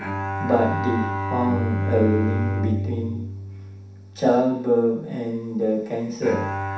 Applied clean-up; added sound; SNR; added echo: none; Bowed string instrument; 3 dB; reverberation time 0.7 s.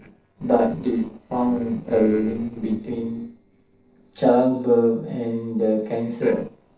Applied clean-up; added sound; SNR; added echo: neural separator model SepFormer DNS4.